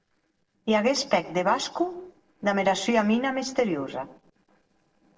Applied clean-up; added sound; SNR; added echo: neural separator model SepFormer DNS4.